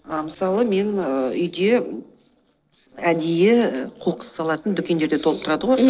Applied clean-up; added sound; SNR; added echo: neural separator model SepFormer DNS4.